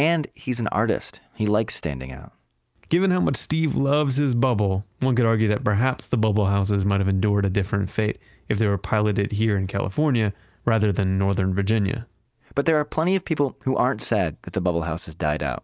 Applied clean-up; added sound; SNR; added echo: none; none; none; none.